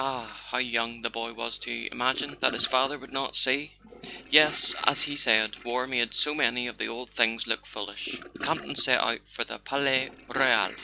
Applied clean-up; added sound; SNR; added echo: none; Toilet flush / Gurgling; 17 dB; none.